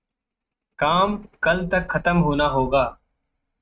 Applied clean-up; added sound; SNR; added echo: neural mask model RNNoise.